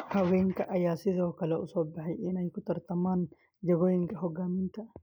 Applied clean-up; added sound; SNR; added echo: none; none; none; none.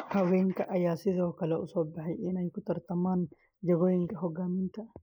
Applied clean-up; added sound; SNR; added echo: neural mask model Resemble Enhance denoiser.